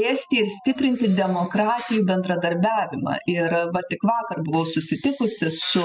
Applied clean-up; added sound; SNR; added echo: classical method spectral subtraction.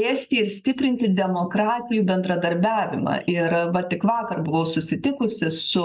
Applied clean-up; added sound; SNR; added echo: neural mask model Resemble Enhance denoiser.